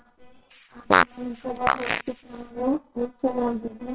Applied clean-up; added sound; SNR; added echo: neural separator model SepFormer WHAMR!.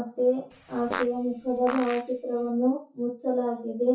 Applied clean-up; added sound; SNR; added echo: classical method WPE with log-MMSE.